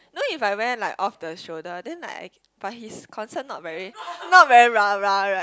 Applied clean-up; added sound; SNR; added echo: none; none; none; none.